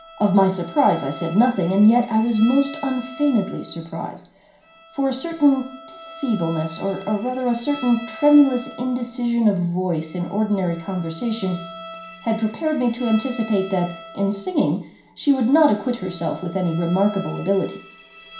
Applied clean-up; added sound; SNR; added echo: none; Bowed string instrument; 19 dB; reverberation time 0.5 s.